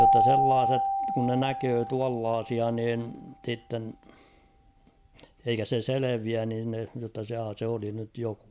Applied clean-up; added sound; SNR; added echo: none; Keyboard (musical); 0 dB; none.